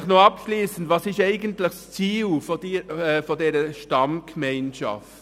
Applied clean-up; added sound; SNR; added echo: none; none; none; none.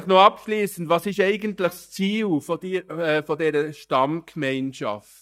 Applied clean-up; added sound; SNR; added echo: neural mask model DeepFilterNet 3.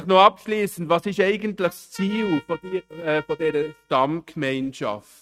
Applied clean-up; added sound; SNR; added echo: neural mask model RNNoise.